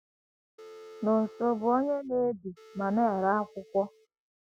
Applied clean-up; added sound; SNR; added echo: classical method spectral subtraction.